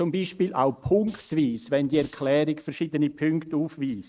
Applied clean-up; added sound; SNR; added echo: neural mask model RNNoise.